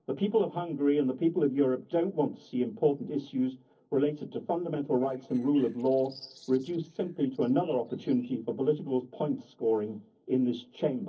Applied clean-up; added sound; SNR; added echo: neural separator model SepFormer DNS4.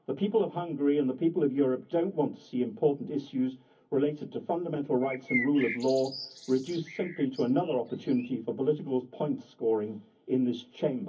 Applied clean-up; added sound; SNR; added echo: none; Bird; 11 dB; reverberation time 0.3 s.